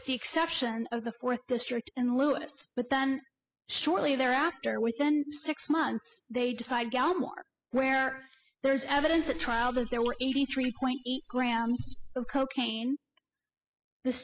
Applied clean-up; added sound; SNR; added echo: classical method spectral subtraction.